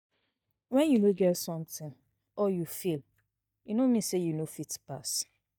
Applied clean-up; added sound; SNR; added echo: neural mask model DeepFilterNet 3.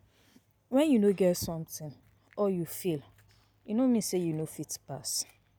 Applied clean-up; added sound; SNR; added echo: none; none; none; none.